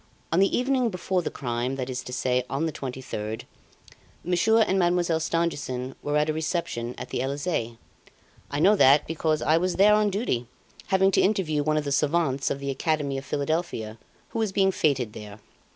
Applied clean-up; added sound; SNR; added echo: none; none; none; none.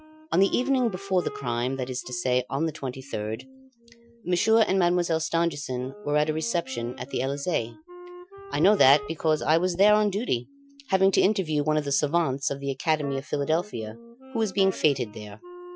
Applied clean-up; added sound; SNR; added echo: classical method Wiener filter.